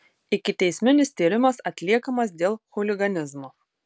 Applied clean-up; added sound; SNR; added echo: none; none; none; none.